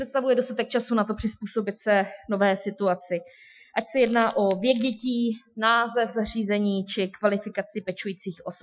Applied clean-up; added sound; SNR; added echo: classical method Wiener filter.